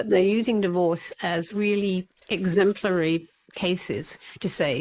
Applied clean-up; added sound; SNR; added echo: neural mask model Resemble Enhance denoiser.